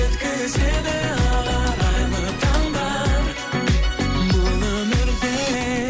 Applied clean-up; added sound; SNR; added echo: none; Computer keyboard; 13 dB; none.